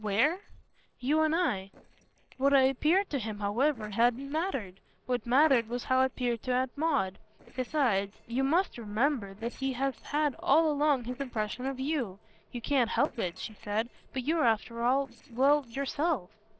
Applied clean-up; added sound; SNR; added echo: neural separator model SepFormer DNS4.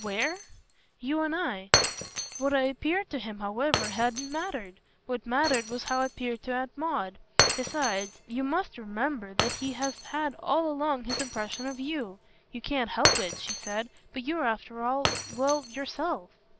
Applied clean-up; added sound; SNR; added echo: none; Shatter; 3 dB; none.